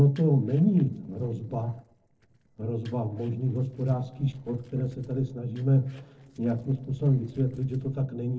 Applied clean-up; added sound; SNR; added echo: neural separator model SepFormer DNS4.